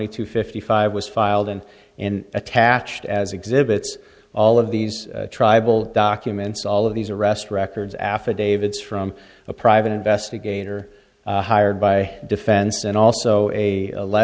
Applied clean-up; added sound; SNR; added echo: none; none; none; none.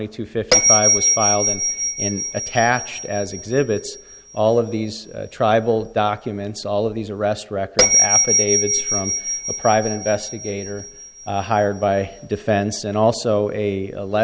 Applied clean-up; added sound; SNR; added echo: none; Bell; 2 dB; none.